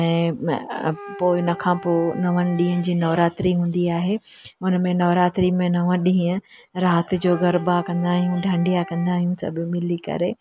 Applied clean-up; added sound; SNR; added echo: none; Wind instrument, woodwind instrument; 18 dB; none.